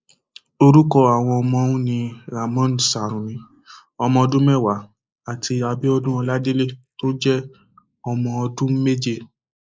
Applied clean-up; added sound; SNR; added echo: neural mask model Resemble Enhance denoiser.